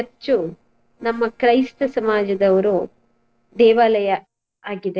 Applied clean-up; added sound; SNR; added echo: neural separator model SepFormer DNS4.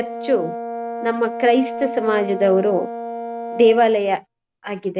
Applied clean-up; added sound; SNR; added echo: none; Brass instrument; 9 dB; none.